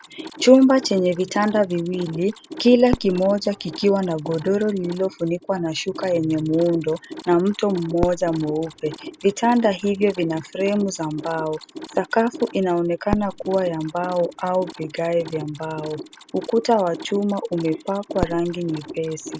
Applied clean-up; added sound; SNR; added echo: none; Fireworks + Mechanisms; 14 dB; none.